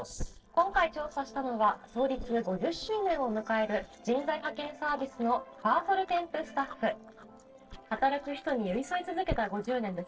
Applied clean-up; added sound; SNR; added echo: neural separator model SepFormer DNS4.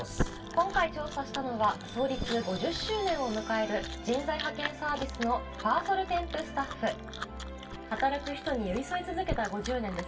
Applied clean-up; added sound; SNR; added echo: none; Chewing, mastication; 9 dB; reverberation time 0.2 s.